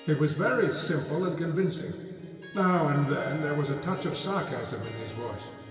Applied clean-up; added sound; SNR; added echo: none; Harp; 19 dB; reverberation time 2.6 s.